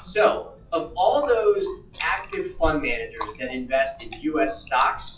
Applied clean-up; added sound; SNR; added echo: classical method WPE with log-MMSE.